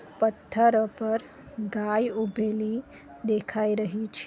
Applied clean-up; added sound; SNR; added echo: none; none; none; none.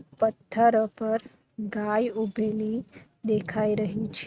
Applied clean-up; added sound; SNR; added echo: neural mask model RNNoise.